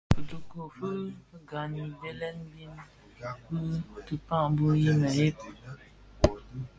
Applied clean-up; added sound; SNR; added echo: none; none; none; none.